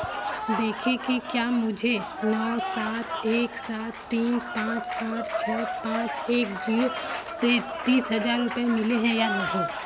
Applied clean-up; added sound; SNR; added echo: none; Applause / Cheering; 5 dB; none.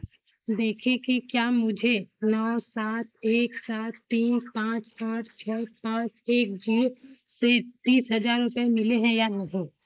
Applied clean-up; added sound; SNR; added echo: neural mask model Resemble Enhance denoiser.